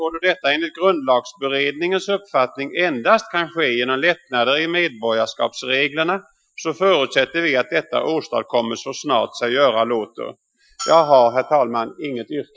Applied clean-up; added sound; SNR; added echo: classical method Wiener filter.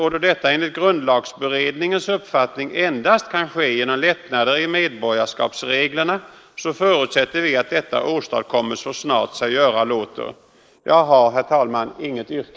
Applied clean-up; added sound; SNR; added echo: neural mask model Resemble Enhance denoiser.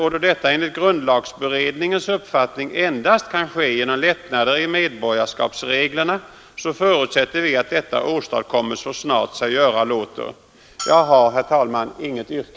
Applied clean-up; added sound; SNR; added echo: none; Bell; 16 dB; none.